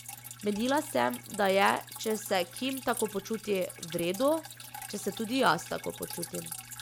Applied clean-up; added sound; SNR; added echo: none; Drip; 13 dB; none.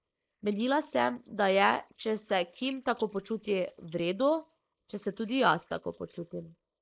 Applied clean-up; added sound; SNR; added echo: neural mask model Resemble Enhance denoiser.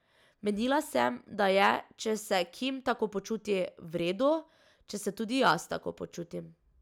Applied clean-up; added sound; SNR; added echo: none; none; none; none.